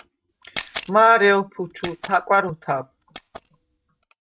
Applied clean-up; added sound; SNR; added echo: neural mask model RNNoise.